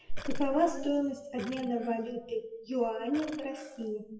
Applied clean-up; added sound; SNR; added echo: classical method WPE with log-MMSE.